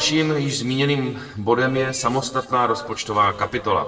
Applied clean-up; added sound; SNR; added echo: neural separator model SepFormer DNS4.